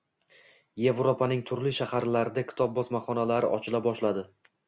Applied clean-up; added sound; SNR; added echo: none; none; none; none.